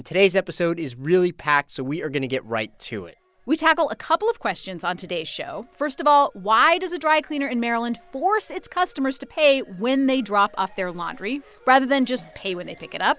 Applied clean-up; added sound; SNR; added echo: none; none; none; none.